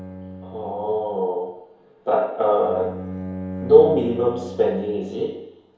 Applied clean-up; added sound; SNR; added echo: none; Bowed string instrument; 14 dB; reverberation time 1.0 s.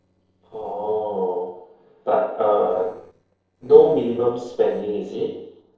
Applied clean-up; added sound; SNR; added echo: neural separator model SepFormer DNS4.